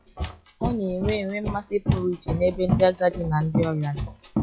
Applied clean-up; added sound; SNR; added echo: classical method log-MMSE.